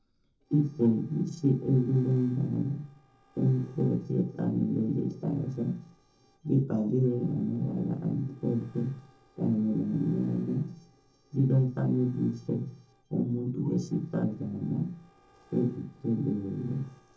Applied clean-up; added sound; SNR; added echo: neural separator model SepFormer DNS4.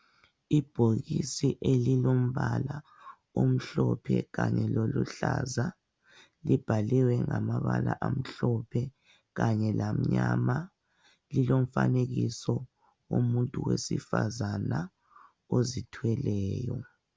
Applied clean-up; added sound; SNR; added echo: none; none; none; none.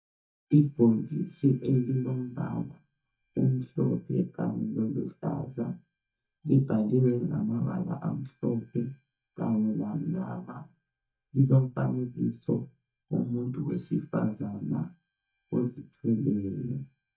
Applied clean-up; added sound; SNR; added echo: neural mask model DeepFilterNet 3.